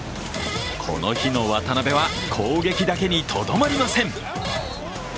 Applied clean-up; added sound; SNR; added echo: none; Fart; 10 dB; none.